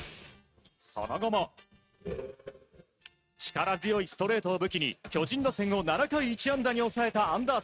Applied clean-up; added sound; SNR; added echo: neural mask model RNNoise.